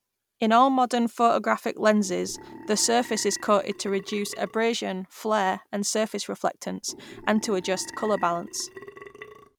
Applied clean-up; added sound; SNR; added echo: none; Burping, eructation; 18 dB; none.